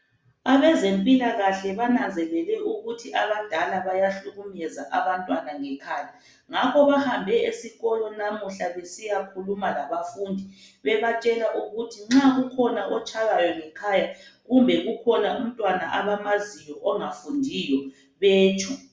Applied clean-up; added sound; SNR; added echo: none; none; none; none.